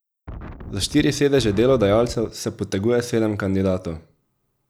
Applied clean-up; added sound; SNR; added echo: none; Wind; 14 dB; none.